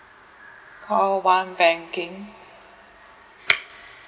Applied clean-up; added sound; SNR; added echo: none; none; none; none.